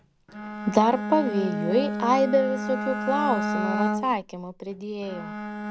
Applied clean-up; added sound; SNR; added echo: none; Bowed string instrument; 4 dB; none.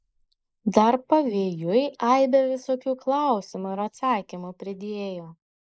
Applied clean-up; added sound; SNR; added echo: neural mask model Resemble Enhance denoiser.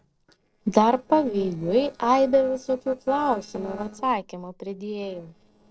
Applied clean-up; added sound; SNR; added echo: neural separator model SepFormer DNS4.